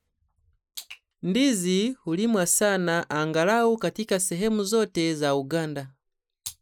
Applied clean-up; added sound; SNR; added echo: none; none; none; none.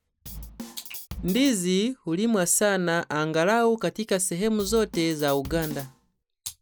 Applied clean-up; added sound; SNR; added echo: none; Drum kit; 14 dB; none.